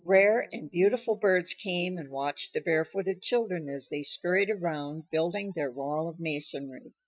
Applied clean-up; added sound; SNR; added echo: neural mask model DeepFilterNet 3.